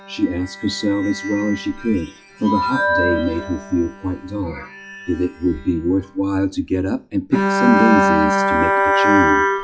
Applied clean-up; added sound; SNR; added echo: classical method log-MMSE.